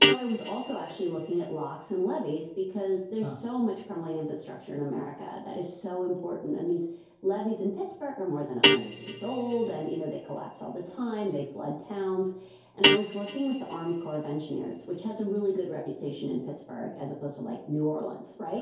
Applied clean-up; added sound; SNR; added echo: none; Guitar; -2 dB; reverberation time 2.4 s.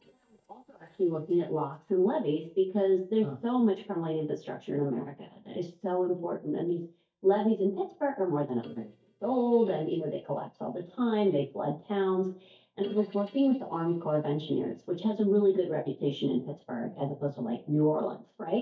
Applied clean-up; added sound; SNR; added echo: neural mask model DeepFilterNet 3.